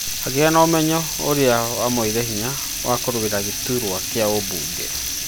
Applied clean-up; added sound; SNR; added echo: none; Water tap, faucet / Liquid; 7 dB; none.